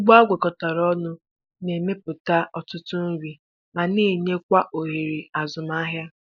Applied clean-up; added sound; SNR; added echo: neural mask model Resemble Enhance denoiser.